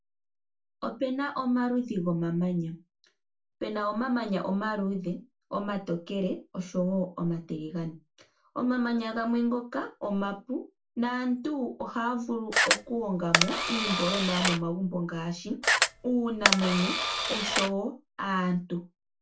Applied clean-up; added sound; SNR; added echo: none; Camera; -3 dB; reverberation time 0.2 s.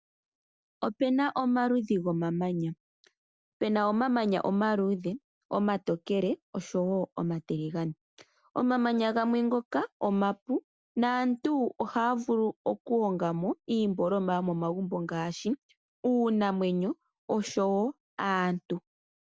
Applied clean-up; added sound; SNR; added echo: none; none; none; none.